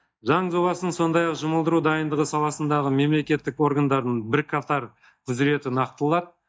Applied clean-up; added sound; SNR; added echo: neural mask model DeepFilterNet 3.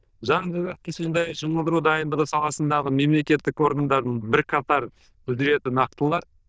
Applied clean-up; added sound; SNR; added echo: neural diffusion model UNIVERSE++.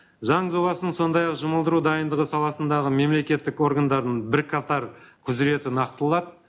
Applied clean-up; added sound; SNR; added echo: none; none; none; none.